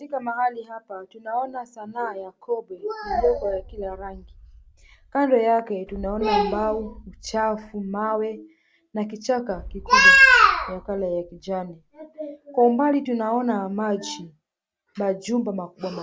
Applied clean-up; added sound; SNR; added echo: none; Boom; 19 dB; none.